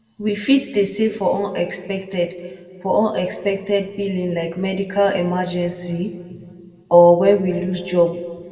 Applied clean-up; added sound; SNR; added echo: none; none; none; reverberation time 1.5 s.